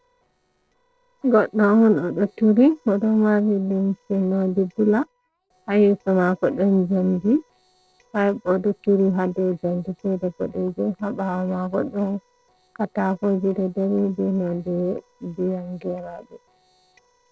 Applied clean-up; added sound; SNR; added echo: neural separator model SepFormer DNS4.